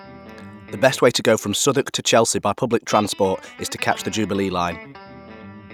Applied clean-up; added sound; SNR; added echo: none; Guitar; 20 dB; none.